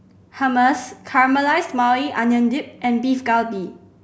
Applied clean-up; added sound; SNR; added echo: none; none; none; none.